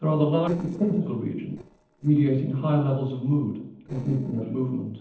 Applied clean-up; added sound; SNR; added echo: neural separator model SepFormer DNS4.